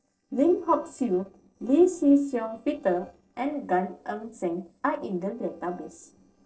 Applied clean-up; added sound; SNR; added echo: neural separator model SepFormer DNS4.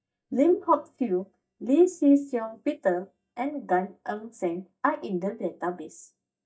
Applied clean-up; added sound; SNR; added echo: neural mask model DeepFilterNet 3.